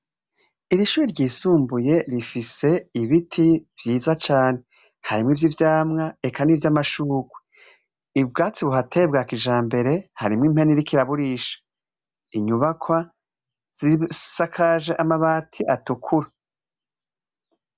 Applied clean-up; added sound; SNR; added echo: none; none; none; none.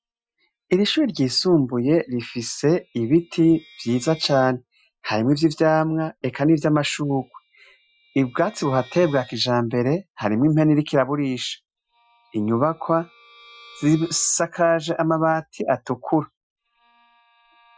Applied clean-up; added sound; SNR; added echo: classical method Wiener filter.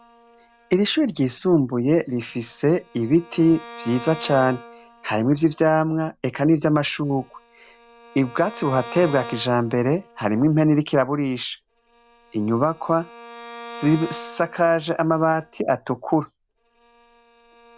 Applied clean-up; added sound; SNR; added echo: none; Bowed string instrument; 20 dB; none.